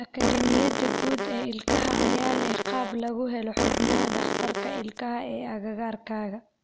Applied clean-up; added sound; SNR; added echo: none; Fart; -4 dB; none.